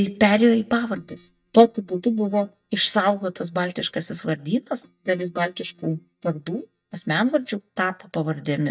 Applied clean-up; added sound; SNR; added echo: neural mask model DeepFilterNet 3.